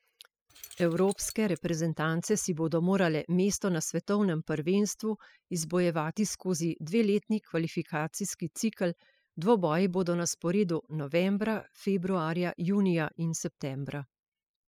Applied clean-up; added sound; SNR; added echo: classical method spectral subtraction.